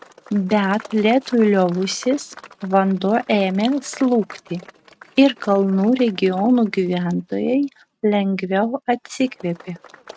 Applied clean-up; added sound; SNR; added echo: neural mask model RNNoise.